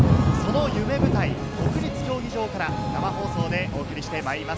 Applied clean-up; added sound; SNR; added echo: none; Thunder / Rain; -3 dB; none.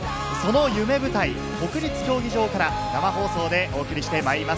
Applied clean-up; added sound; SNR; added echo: none; none; none; none.